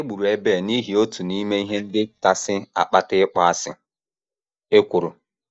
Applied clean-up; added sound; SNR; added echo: neural mask model DeepFilterNet 3.